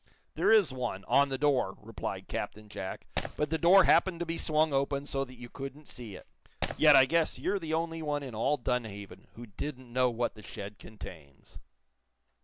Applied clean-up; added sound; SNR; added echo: none; Shatter; 12 dB; none.